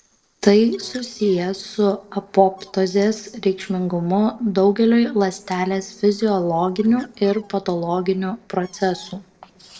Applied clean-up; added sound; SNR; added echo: neural separator model SepFormer DNS4.